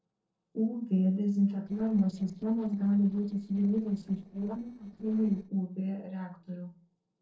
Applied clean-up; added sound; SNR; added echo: neural separator model SepFormer DNS4.